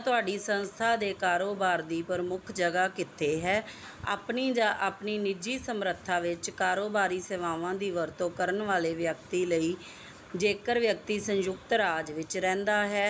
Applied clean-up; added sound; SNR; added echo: none; none; none; none.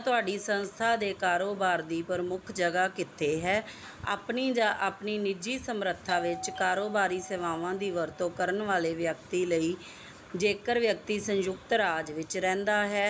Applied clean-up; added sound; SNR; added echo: none; Doorbell; 14 dB; none.